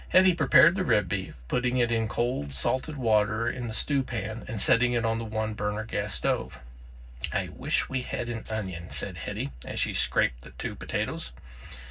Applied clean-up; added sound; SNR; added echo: neural separator model SepFormer DNS4.